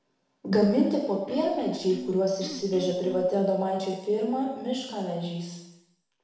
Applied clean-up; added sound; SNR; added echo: none; Cough; 13 dB; reverberation time 0.9 s.